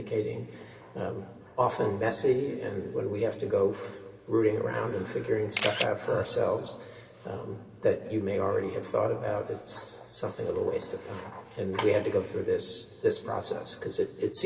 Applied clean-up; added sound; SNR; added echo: none; Camera; -1 dB; reverberation time 2.2 s.